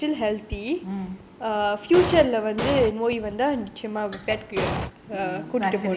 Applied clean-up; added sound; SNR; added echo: none; Explosion; 2 dB; none.